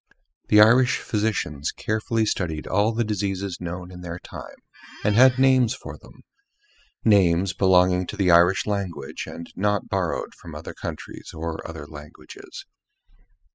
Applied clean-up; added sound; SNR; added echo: classical method spectral subtraction.